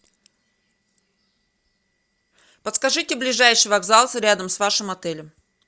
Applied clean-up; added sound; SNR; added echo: none; none; none; none.